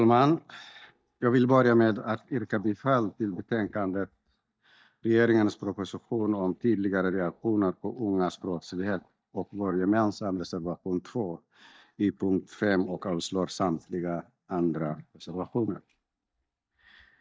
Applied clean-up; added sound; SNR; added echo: neural mask model DeepFilterNet 3.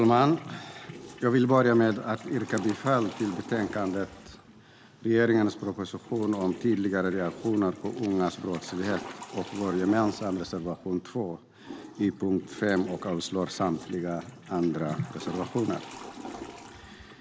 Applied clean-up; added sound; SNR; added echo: none; Toilet flush / Water; 16 dB; none.